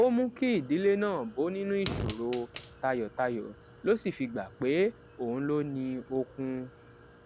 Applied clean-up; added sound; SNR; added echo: none; Fire; 9 dB; none.